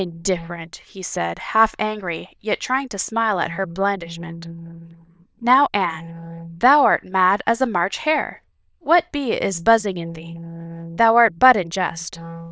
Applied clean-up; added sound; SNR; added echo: neural diffusion model UNIVERSE++.